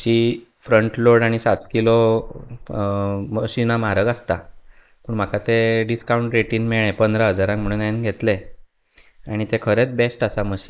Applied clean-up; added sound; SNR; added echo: neural mask model Resemble Enhance denoiser.